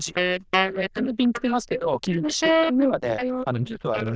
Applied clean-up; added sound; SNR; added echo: neural diffusion model UNIVERSE++.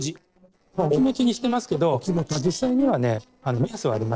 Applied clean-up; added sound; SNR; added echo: neural separator model SepFormer DNS4.